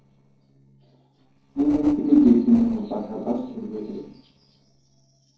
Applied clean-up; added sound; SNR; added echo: neural separator model SepFormer DNS4.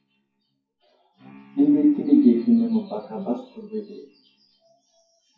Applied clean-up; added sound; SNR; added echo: classical method WPE with log-MMSE.